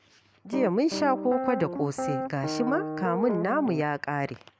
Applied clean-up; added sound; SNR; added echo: none; Piano; 5 dB; none.